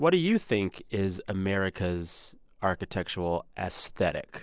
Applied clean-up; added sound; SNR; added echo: none; none; none; none.